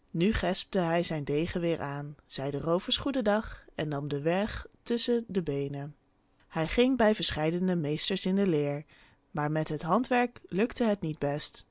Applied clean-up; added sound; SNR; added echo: none; none; none; none.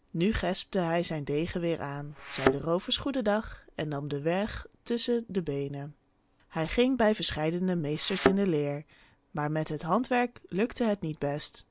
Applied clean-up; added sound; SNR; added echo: none; Thump, thud; 1 dB; none.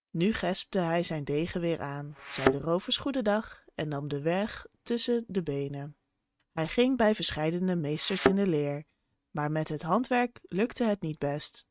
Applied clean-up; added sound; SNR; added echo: neural mask model RNNoise.